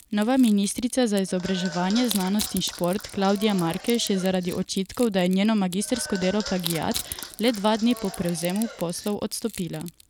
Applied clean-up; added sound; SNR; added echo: none; Applause / Clapping + Crushing; 14 dB; none.